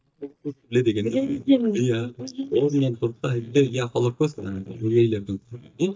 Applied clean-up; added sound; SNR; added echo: neural mask model DeepFilterNet 3.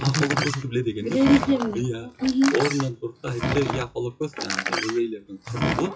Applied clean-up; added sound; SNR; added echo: classical method WPE with log-MMSE.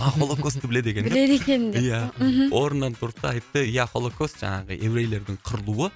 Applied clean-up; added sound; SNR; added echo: none; none; none; none.